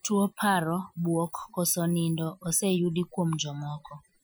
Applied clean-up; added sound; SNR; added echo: classical method Wiener filter.